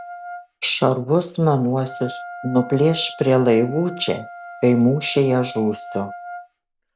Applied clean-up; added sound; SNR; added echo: none; Wind instrument, woodwind instrument; 17 dB; none.